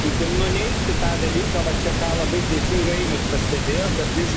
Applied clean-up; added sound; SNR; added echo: none; Water; -5 dB; none.